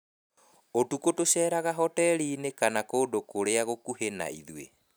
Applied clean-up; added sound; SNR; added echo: none; none; none; none.